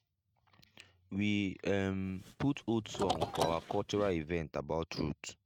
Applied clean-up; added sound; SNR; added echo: neural mask model RNNoise.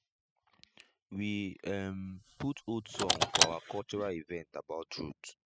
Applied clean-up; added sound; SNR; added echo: classical method spectral subtraction.